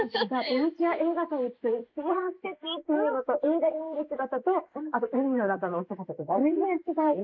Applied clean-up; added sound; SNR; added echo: neural mask model Resemble Enhance denoiser.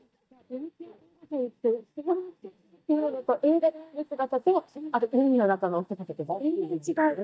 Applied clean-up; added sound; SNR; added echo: neural mask model DeepFilterNet 3.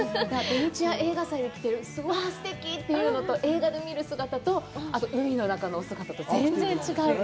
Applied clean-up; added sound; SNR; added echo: none; none; none; none.